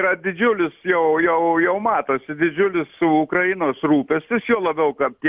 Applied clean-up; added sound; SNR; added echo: none; none; none; none.